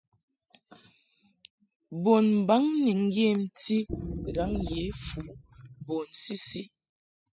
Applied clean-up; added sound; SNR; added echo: classical method spectral subtraction.